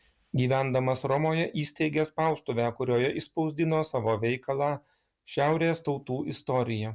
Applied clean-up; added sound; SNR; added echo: none; none; none; none.